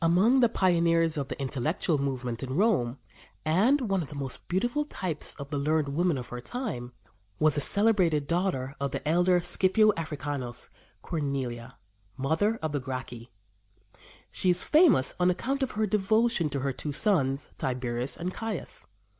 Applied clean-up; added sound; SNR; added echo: none; none; none; none.